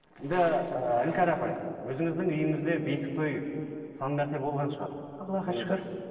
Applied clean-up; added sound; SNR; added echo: neural separator model SepFormer DNS4.